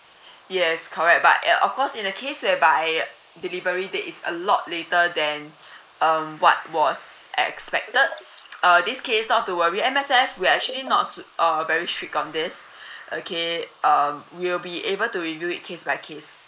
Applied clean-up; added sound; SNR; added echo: neural mask model Resemble Enhance denoiser.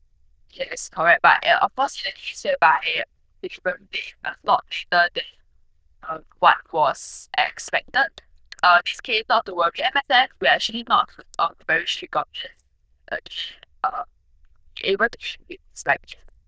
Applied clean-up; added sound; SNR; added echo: neural diffusion model UNIVERSE++.